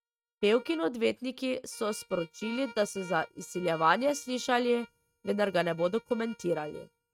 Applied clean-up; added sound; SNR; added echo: neural mask model RNNoise.